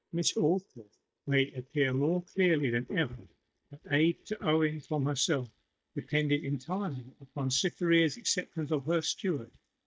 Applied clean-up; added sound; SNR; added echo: neural mask model DeepFilterNet 3.